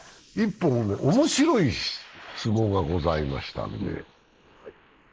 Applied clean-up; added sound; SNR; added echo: neural mask model Resemble Enhance denoiser.